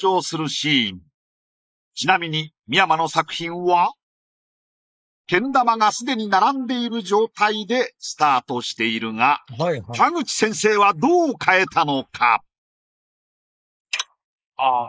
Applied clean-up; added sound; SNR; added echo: neural mask model Resemble Enhance denoiser.